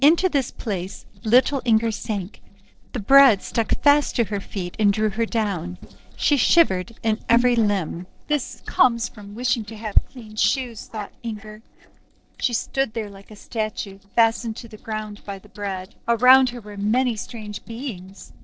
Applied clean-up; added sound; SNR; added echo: neural separator model SepFormer DNS4.